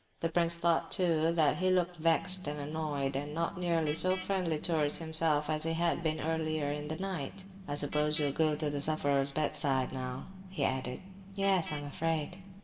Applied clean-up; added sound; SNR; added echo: none; Vehicle horn, car horn, honking; 15 dB; reverberation time 2.9 s.